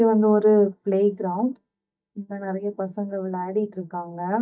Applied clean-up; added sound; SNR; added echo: neural mask model DeepFilterNet 3.